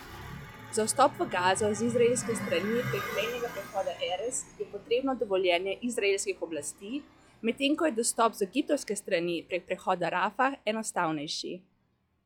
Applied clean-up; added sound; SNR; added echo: classical method log-MMSE.